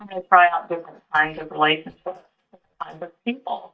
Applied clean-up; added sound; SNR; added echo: neural mask model DeepFilterNet 3.